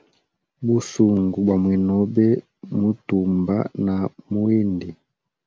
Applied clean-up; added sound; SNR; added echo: none; none; none; none.